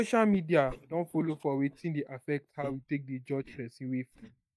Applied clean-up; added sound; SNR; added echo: neural mask model DeepFilterNet 3.